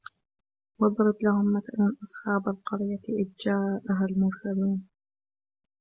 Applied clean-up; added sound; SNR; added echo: none; none; none; none.